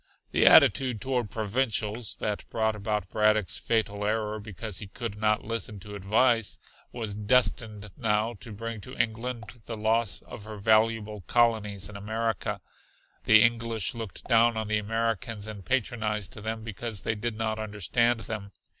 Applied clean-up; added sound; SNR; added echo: none; Drip / Water; 17 dB; none.